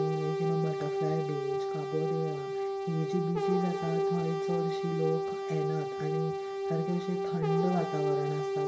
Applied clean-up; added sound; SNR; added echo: none; Brass instrument; -2 dB; reverberation time 0.2 s.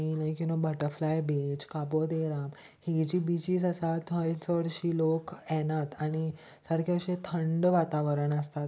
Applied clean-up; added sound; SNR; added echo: none; none; none; none.